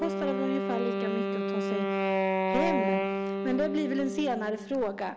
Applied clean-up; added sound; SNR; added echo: none; Wind instrument, woodwind instrument; -2 dB; none.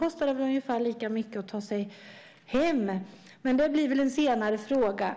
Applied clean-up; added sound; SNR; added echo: none; none; none; none.